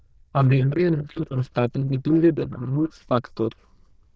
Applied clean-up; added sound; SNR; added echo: neural diffusion model UNIVERSE++.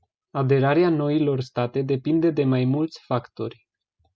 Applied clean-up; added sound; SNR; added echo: none; none; none; none.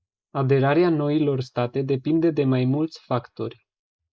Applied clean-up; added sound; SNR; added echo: neural mask model Resemble Enhance denoiser.